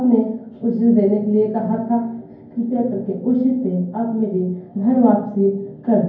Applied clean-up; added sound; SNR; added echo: none; none; none; reverberation time 0.9 s.